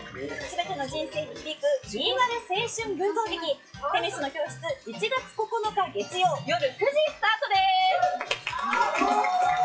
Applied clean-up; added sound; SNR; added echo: classical method WPE with log-MMSE.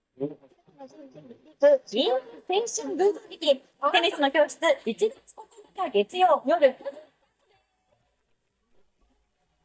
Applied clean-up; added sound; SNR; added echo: neural mask model DeepFilterNet 3.